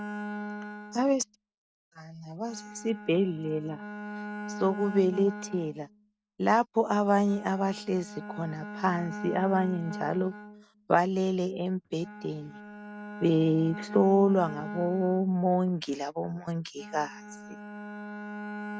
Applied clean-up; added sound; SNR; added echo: neural mask model RNNoise.